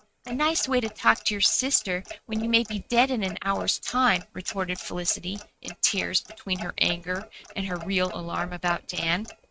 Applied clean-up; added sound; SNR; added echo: neural mask model RNNoise.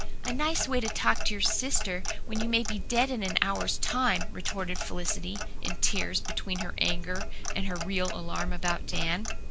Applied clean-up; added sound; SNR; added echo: none; Clock; -2 dB; none.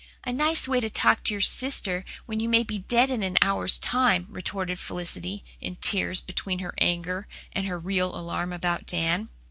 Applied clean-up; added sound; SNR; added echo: none; none; none; none.